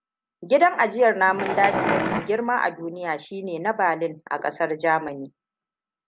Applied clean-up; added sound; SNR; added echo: none; Wild animals; 2 dB; none.